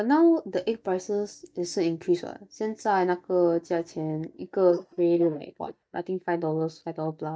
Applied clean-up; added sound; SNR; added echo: neural mask model DeepFilterNet 3.